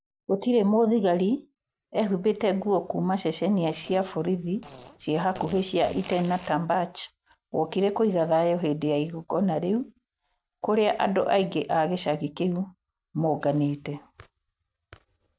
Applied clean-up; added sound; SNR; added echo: neural separator model SepFormer DNS4.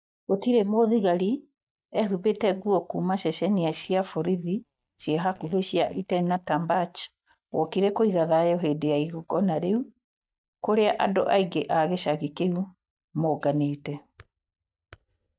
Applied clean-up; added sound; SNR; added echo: neural mask model DeepFilterNet 3.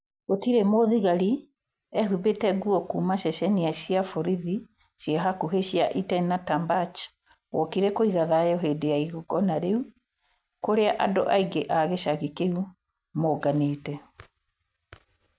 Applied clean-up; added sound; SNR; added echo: none; none; none; none.